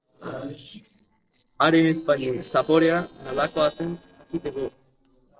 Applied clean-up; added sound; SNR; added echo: neural separator model SepFormer DNS4.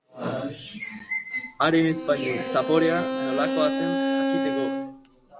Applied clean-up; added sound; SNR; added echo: none; Bowed string instrument; 1 dB; none.